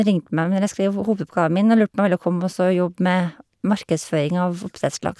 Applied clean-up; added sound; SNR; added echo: none; none; none; none.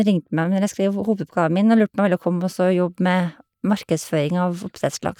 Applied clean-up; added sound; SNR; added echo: neural mask model DeepFilterNet 3.